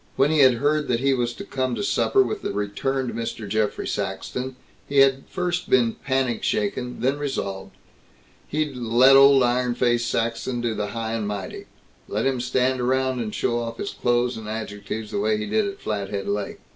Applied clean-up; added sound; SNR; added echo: none; none; none; none.